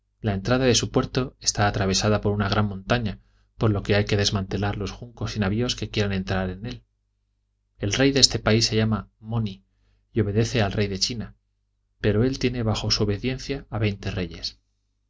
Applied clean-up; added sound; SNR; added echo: none; none; none; none.